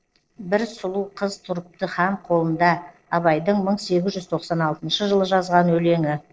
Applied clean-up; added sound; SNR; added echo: neural separator model SepFormer DNS4.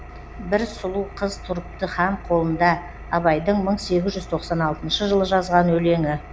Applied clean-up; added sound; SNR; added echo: none; Engine; 15 dB; none.